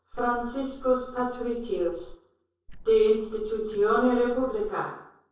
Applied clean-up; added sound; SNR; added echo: neural separator model SepFormer DNS4.